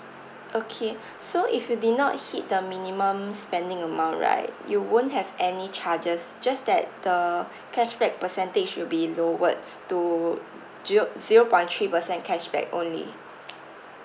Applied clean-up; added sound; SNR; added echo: none; none; none; none.